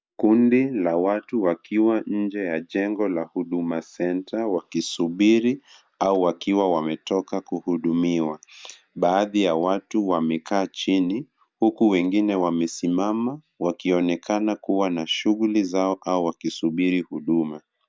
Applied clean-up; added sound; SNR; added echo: none; none; none; none.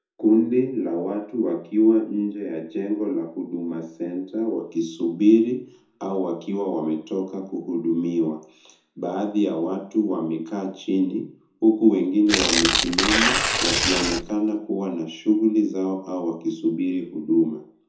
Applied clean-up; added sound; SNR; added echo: none; Tearing; -1 dB; reverberation time 0.5 s.